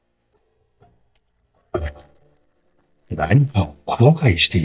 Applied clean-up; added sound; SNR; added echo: neural mask model DeepFilterNet 3.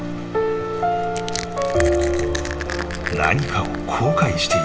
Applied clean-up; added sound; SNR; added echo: none; Crushing; 11 dB; reverberation time 1.6 s.